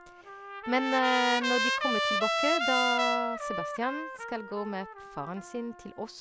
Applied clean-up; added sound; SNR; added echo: none; Trumpet; 0 dB; none.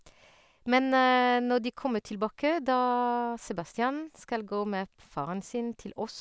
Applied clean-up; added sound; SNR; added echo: none; none; none; none.